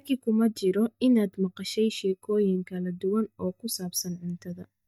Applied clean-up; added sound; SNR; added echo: neural mask model DeepFilterNet 3.